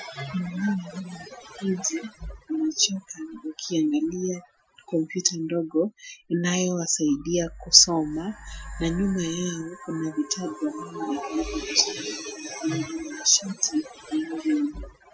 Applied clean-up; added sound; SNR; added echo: classical method Wiener filter.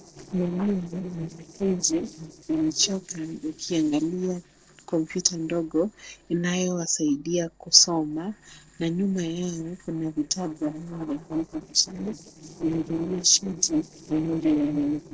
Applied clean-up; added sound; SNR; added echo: neural separator model SepFormer DNS4.